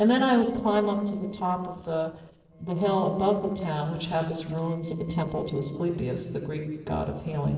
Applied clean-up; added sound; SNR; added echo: neural separator model SepFormer DNS4.